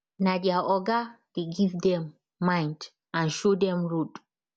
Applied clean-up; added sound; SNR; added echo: none; none; none; none.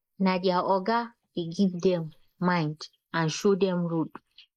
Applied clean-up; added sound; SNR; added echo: neural mask model Resemble Enhance denoiser.